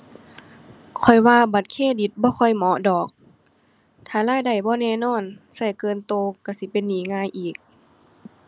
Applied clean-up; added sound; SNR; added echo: none; none; none; none.